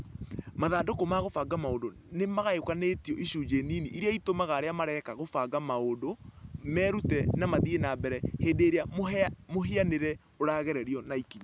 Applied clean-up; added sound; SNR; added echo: none; none; none; none.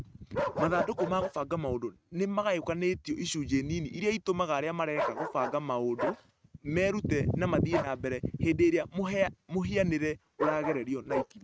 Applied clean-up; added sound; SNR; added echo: neural mask model RNNoise.